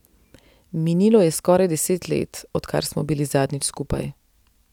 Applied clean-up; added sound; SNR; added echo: none; none; none; none.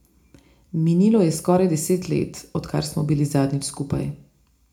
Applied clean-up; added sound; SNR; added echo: none; none; none; reverberation time 0.4 s.